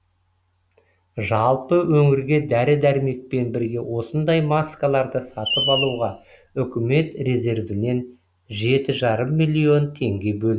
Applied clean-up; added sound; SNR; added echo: none; Screech; 9 dB; none.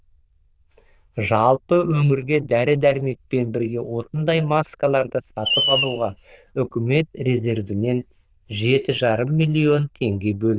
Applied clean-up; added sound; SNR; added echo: neural diffusion model UNIVERSE++.